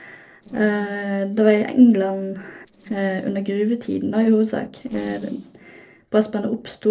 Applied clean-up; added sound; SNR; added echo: neural separator model SepFormer DNS4.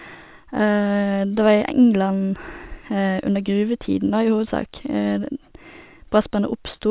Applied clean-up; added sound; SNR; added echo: none; none; none; none.